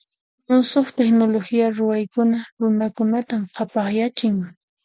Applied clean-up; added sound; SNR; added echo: none; none; none; none.